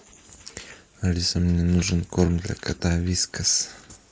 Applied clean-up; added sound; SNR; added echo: neural mask model Resemble Enhance denoiser.